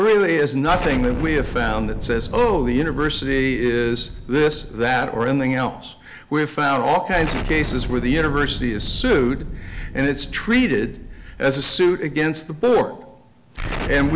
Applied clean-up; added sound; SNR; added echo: none; Explosion; 9 dB; none.